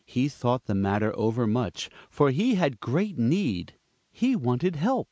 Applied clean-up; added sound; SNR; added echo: none; none; none; none.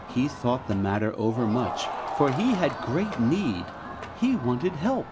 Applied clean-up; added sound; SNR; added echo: none; Crowd; 9 dB; reverberation time 0.4 s.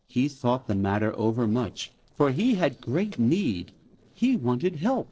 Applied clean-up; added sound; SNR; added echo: neural separator model SepFormer DNS4.